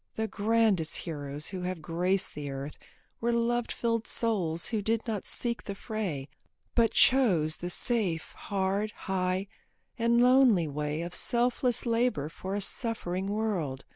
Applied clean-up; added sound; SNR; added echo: none; none; none; none.